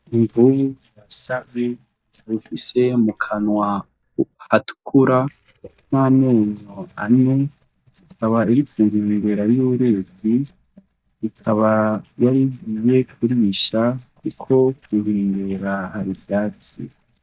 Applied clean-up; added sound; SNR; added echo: neural mask model DeepFilterNet 3.